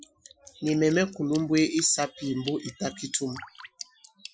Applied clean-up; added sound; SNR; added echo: classical method Wiener filter.